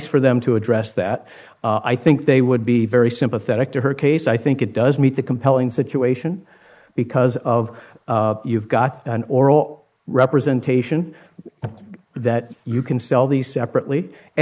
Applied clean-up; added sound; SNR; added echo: neural mask model Resemble Enhance denoiser.